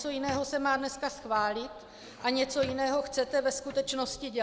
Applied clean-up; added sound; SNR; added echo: none; Squeak; 18 dB; none.